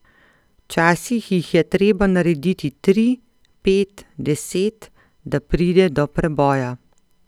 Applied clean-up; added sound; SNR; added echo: none; none; none; none.